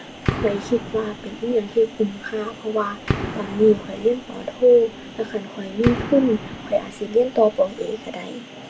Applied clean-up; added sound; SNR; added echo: none; Gunshot, gunfire; 10 dB; none.